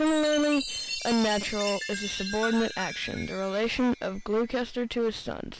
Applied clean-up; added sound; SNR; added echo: none; Chime; 10 dB; none.